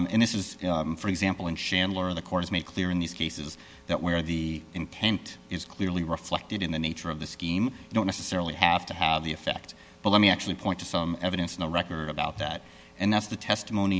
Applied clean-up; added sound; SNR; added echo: none; none; none; none.